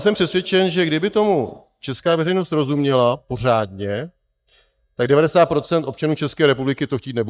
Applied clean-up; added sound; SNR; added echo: neural mask model DeepFilterNet 3.